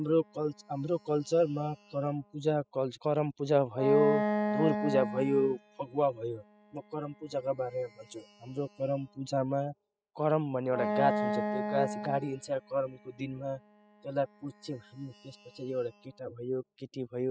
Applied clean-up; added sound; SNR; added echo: classical method spectral subtraction.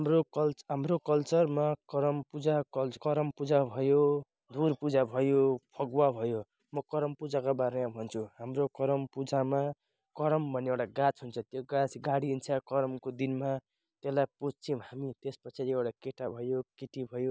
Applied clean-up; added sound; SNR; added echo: none; none; none; none.